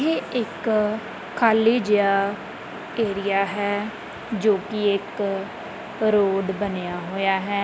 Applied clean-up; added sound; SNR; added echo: none; none; none; none.